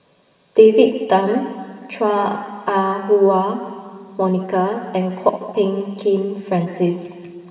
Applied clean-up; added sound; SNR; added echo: none; none; none; reverberation time 2.1 s.